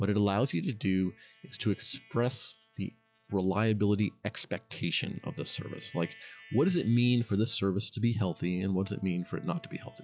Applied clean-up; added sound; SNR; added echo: classical method log-MMSE.